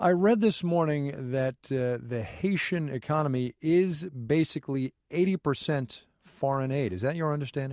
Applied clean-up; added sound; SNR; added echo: none; none; none; none.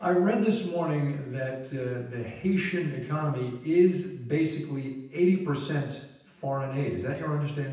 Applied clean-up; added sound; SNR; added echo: none; none; none; reverberation time 0.9 s.